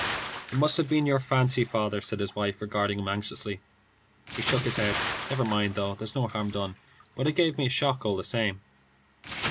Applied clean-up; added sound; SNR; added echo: none; Bathtub (filling or washing) / Splash, splatter; 9 dB; none.